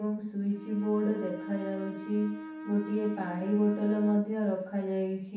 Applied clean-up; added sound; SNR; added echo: none; Bowed string instrument; 13 dB; reverberation time 0.7 s.